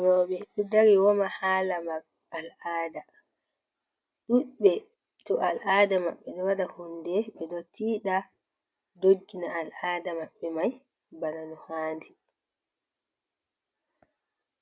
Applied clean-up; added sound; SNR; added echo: none; none; none; none.